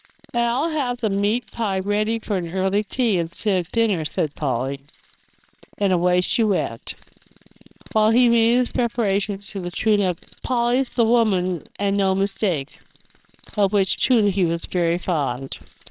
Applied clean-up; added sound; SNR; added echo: neural separator model SepFormer WHAMR!.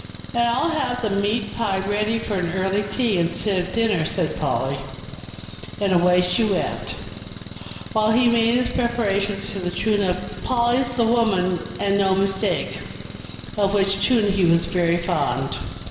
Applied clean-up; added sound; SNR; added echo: none; Engine; 14 dB; reverberation time 2.9 s.